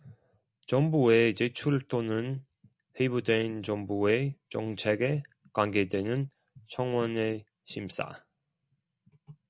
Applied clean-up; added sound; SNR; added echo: none; none; none; none.